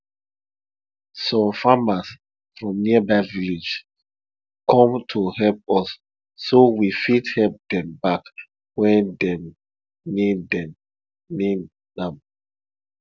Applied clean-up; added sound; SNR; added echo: none; none; none; none.